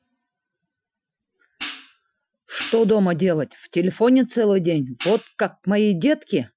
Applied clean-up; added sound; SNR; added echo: classical method Wiener filter.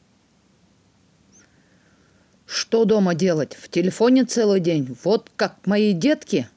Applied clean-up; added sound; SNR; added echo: none; none; none; none.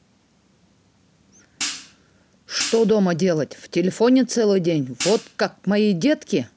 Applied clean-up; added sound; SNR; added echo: none; Hi-hat; 10 dB; none.